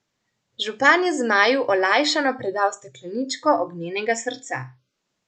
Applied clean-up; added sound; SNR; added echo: none; none; none; none.